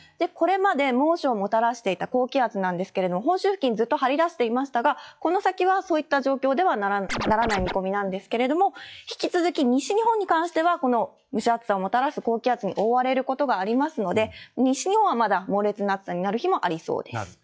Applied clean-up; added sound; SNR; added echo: classical method log-MMSE.